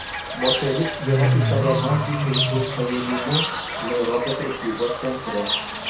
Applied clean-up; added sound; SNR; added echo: none; Bird / Fowl; -1 dB; reverberation time 0.6 s.